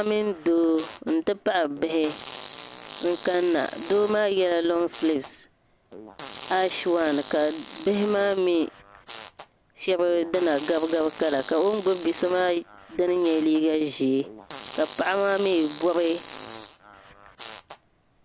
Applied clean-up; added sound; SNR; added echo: none; Fart; 18 dB; none.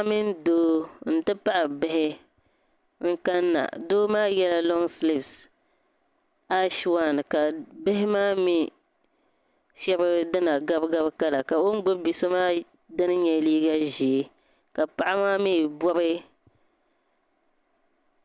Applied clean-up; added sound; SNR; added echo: none; none; none; none.